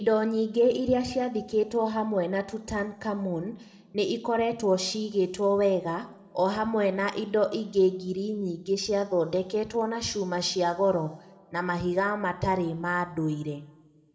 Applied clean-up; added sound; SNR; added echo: none; none; none; reverberation time 1.0 s.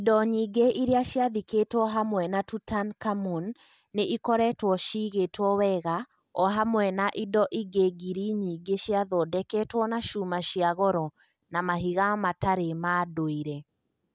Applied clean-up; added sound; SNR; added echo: none; none; none; none.